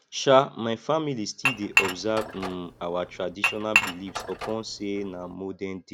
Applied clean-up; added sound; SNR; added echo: none; Dishes, pots, and pans / Chink, clink; 1 dB; none.